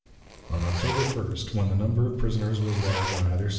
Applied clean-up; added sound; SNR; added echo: none; Zipper (clothing); 10 dB; reverberation time 1.1 s.